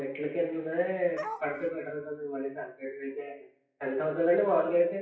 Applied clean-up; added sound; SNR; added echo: classical method WPE with log-MMSE.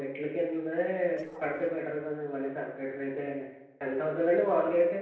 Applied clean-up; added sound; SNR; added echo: neural separator model SepFormer DNS4.